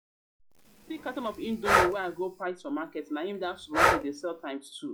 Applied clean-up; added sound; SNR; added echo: classical method log-MMSE.